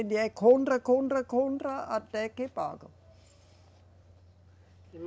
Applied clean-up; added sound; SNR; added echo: none; none; none; none.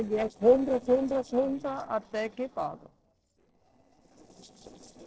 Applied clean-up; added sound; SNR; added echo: neural separator model SepFormer DNS4.